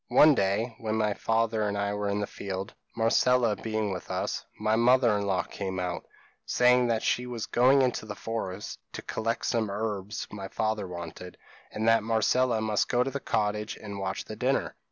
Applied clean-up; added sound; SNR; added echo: none; none; none; none.